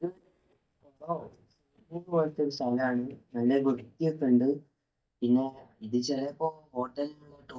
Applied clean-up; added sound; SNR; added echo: neural mask model DeepFilterNet 3.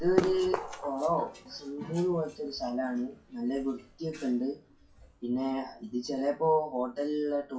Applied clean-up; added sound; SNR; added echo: classical method WPE with log-MMSE.